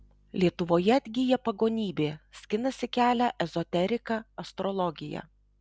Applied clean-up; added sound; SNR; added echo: none; none; none; none.